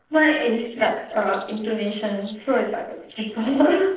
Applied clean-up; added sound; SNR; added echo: neural separator model SepFormer DNS4.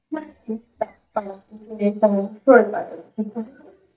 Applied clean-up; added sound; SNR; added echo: neural mask model DeepFilterNet 3.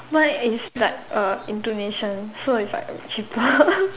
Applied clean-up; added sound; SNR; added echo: none; none; none; none.